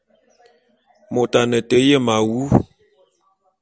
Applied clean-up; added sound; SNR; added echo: none; none; none; none.